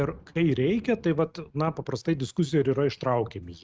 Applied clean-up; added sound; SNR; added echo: neural mask model RNNoise.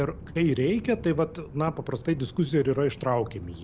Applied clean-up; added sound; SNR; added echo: none; Thunder; 16 dB; none.